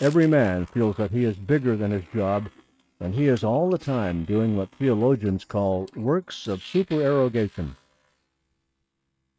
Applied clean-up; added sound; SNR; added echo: neural mask model RNNoise.